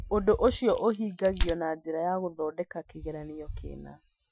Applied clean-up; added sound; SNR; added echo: classical method Wiener filter.